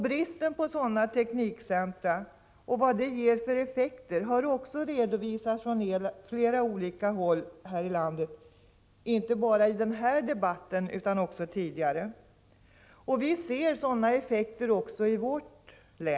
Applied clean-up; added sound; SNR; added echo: none; none; none; none.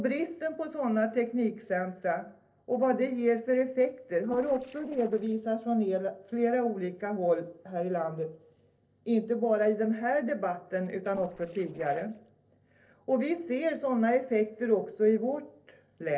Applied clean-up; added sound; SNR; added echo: neural separator model SepFormer DNS4.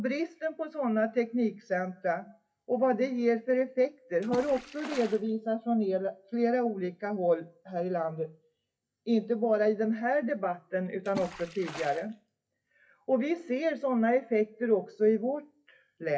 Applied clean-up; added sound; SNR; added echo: classical method WPE with log-MMSE.